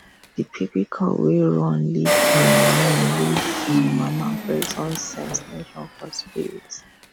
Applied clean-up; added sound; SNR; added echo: none; Engine; 1 dB; none.